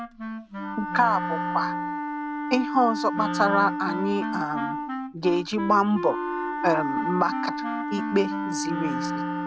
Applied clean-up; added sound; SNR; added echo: none; Wind instrument, woodwind instrument + Wind instrument, woodwind instrument; 3 dB; none.